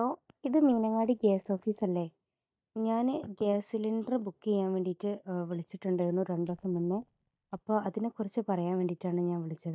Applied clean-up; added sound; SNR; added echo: neural mask model DeepFilterNet 3.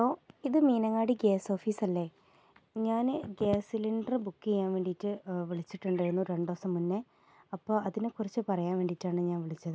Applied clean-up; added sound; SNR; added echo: none; none; none; none.